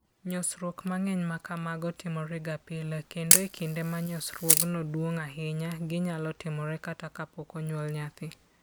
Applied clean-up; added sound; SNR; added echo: none; Camera; -5 dB; none.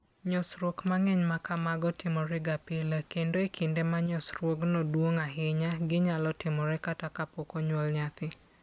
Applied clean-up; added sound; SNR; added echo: none; none; none; none.